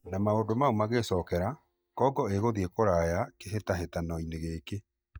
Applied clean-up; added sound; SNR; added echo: neural mask model DeepFilterNet 3.